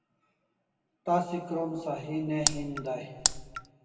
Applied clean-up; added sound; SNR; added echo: none; Raindrop; -4 dB; reverberation time 1.7 s.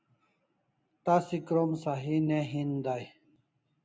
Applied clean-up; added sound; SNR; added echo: none; none; none; none.